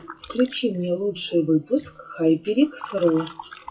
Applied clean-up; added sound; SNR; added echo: classical method WPE with log-MMSE.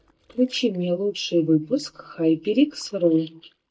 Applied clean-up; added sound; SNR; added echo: neural mask model DeepFilterNet 3.